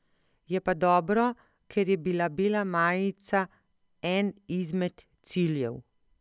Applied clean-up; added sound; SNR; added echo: none; none; none; none.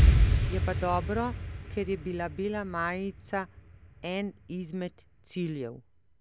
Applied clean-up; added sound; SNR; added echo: none; Explosion; -4 dB; none.